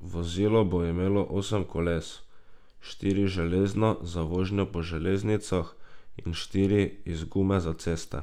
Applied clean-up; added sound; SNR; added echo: none; none; none; none.